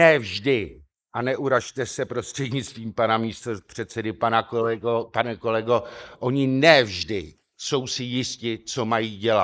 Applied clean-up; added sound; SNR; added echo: neural mask model Resemble Enhance denoiser.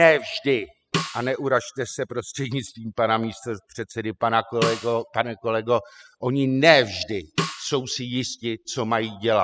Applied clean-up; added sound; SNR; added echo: classical method spectral subtraction.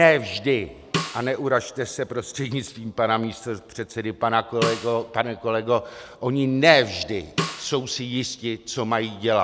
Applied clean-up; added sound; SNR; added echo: none; Snare drum; 10 dB; none.